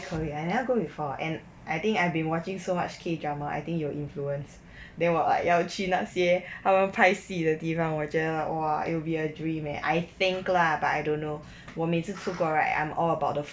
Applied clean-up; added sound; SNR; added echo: none; none; none; none.